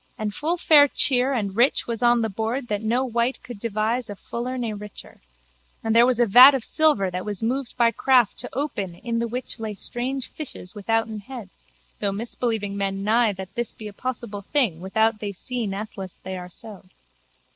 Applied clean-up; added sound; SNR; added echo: neural mask model Resemble Enhance denoiser.